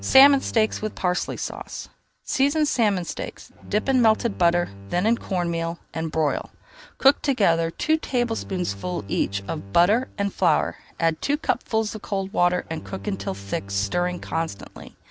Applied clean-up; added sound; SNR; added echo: none; Bowed string instrument; 18 dB; none.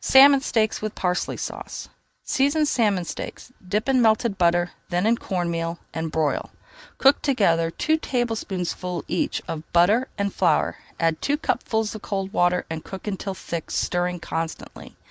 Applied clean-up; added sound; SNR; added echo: none; none; none; none.